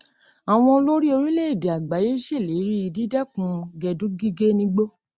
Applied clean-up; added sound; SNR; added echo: none; none; none; none.